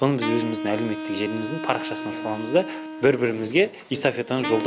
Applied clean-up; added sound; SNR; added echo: none; Wind instrument, woodwind instrument; 8 dB; none.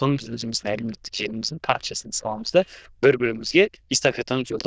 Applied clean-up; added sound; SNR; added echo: neural diffusion model UNIVERSE++.